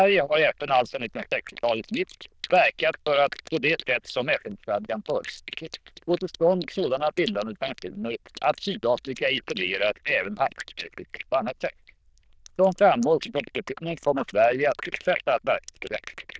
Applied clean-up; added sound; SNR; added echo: neural diffusion model UNIVERSE++.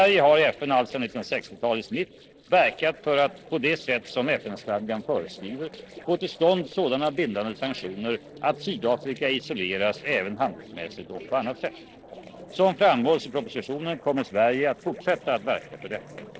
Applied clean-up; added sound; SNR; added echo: neural separator model SepFormer DNS4.